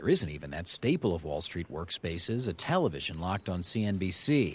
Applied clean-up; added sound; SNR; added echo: none; none; none; none.